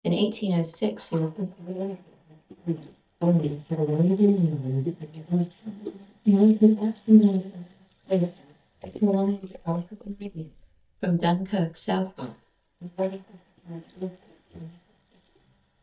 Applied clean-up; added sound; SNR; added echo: neural mask model DeepFilterNet 3.